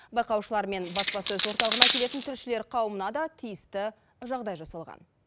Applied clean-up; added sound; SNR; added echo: none; Coin (dropping); -4 dB; none.